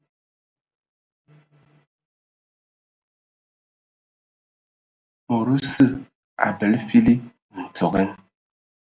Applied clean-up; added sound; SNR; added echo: none; none; none; none.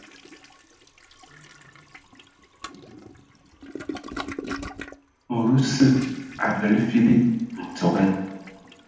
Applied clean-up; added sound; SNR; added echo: none; Toilet flush; 15 dB; reverberation time 0.9 s.